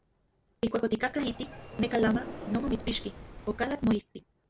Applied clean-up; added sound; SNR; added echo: none; Sliding door; 13 dB; none.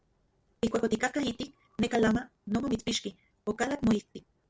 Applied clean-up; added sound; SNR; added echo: none; none; none; none.